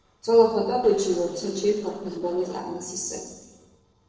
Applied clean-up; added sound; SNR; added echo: neural separator model SepFormer DNS4.